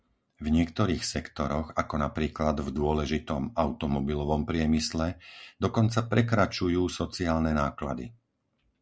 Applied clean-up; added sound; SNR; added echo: none; none; none; none.